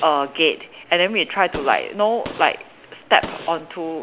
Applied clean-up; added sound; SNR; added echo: none; Gunshot, gunfire; 17 dB; none.